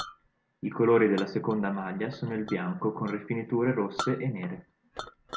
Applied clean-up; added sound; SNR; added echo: none; Chink, clink; 14 dB; none.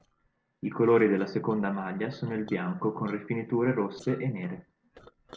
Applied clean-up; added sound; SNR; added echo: neural separator model SepFormer DNS4.